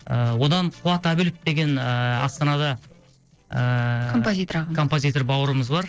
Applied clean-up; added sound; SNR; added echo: neural separator model SepFormer DNS4.